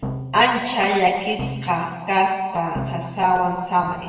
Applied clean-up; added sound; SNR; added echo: none; Drum; 12 dB; reverberation time 1.2 s.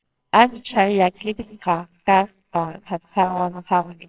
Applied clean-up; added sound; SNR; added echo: neural separator model SepFormer WHAMR!.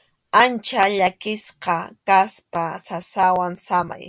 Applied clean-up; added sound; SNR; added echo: none; none; none; none.